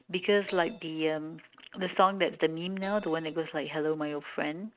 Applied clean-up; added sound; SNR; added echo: neural mask model RNNoise.